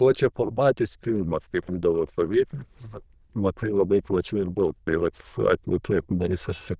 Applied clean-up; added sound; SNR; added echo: neural diffusion model UNIVERSE++.